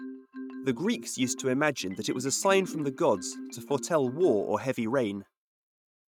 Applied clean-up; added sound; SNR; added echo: neural mask model RNNoise.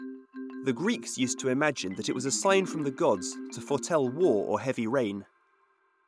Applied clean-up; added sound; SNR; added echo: none; Marimba, xylophone; 13 dB; none.